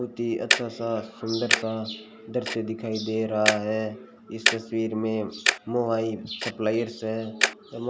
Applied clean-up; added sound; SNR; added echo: none; Tick-tock; 2 dB; none.